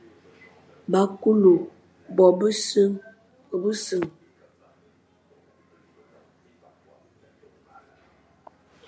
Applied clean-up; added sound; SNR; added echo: none; none; none; none.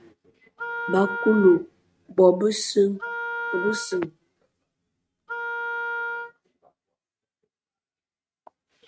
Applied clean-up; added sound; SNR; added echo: neural mask model RNNoise.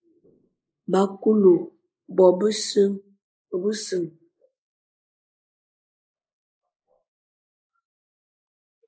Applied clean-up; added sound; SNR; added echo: neural mask model Resemble Enhance denoiser.